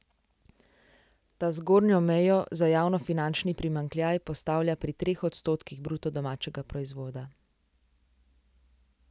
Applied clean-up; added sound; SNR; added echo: none; none; none; none.